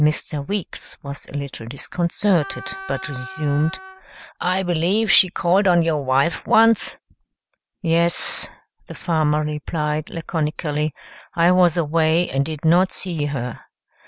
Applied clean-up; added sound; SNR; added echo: none; Wind instrument, woodwind instrument; 14 dB; none.